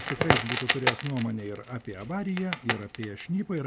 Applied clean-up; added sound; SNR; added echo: none; Crackle; -1 dB; none.